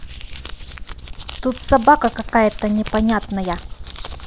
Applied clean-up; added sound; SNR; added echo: none; Crumpling, crinkling; 10 dB; none.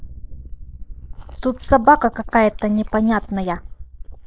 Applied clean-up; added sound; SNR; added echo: neural mask model Resemble Enhance denoiser.